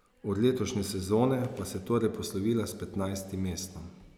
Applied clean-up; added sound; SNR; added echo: none; none; none; none.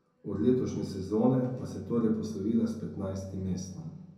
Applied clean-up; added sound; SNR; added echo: none; none; none; reverberation time 0.5 s.